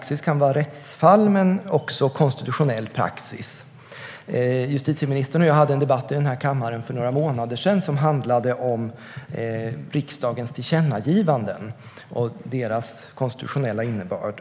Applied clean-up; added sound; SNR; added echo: none; none; none; none.